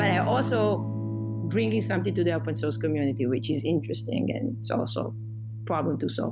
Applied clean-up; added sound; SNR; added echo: none; Electric guitar / Strum; 4 dB; none.